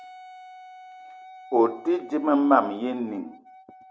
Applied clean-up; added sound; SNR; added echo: none; Wind instrument, woodwind instrument; 20 dB; none.